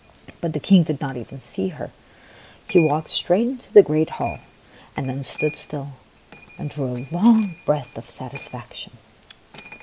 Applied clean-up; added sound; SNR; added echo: none; Coin (dropping); 14 dB; none.